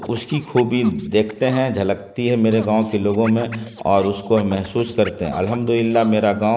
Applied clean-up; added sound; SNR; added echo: neural mask model Resemble Enhance denoiser.